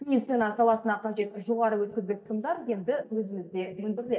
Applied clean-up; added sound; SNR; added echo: neural mask model DeepFilterNet 3.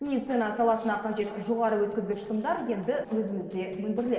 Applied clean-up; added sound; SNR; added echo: neural separator model SepFormer DNS4.